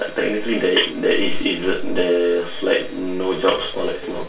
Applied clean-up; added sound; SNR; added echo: none; none; none; reverberation time 0.2 s.